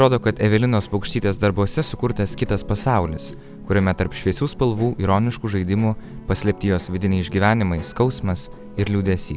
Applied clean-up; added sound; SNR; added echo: none; none; none; none.